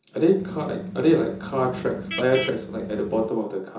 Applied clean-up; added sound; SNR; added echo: none; Vehicle horn, car horn, honking; 10 dB; reverberation time 0.6 s.